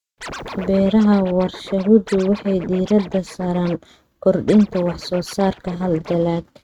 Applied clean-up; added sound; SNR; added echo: neural mask model RNNoise.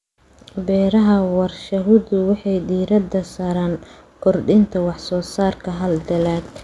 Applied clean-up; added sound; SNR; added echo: none; none; none; none.